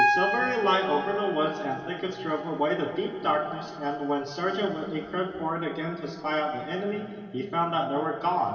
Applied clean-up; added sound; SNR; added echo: none; Piano; 7 dB; reverberation time 2.5 s.